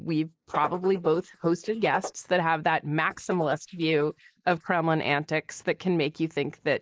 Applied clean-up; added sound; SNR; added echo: neural mask model Resemble Enhance denoiser.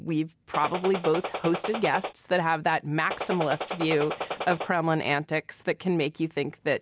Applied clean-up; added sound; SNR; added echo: none; Gunshot, gunfire; 6 dB; none.